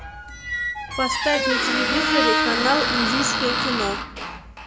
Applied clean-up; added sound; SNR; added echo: none; Squeak; -3 dB; none.